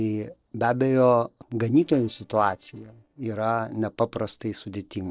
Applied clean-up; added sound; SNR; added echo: neural separator model SepFormer DNS4.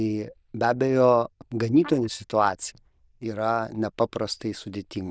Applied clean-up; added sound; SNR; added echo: neural diffusion model UNIVERSE++.